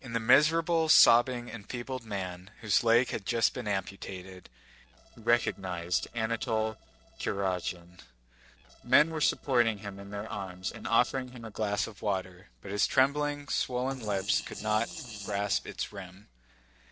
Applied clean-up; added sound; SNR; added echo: neural separator model SepFormer DNS4.